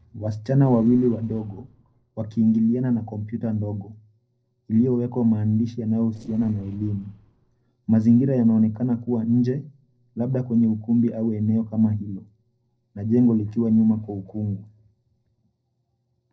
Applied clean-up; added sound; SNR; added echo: neural separator model SepFormer DNS4.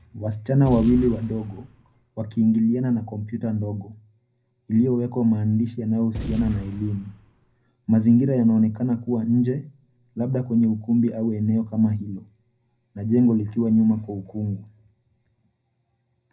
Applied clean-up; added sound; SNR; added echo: none; Boom; 11 dB; reverberation time 0.4 s.